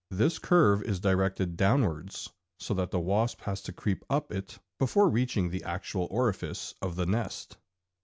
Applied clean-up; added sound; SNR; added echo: none; none; none; none.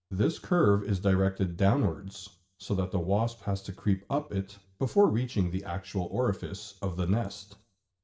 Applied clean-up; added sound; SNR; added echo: none; none; none; reverberation time 0.4 s.